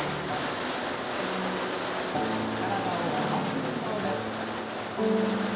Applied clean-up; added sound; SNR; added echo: none; Rain; 0 dB; reverberation time 0.7 s.